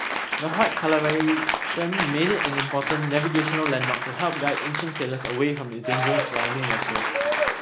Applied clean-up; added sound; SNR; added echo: none; Applause / Cheering; 0 dB; none.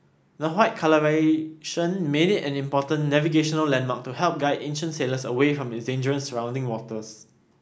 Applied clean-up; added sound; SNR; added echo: none; none; none; none.